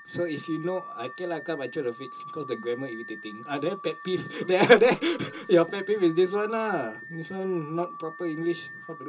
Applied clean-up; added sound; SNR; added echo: none; Alarm / Car; 16 dB; reverberation time 0.2 s.